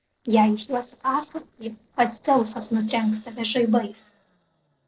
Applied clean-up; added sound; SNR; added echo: neural separator model SepFormer DNS4.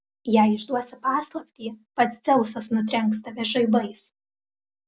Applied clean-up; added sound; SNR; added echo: none; none; none; none.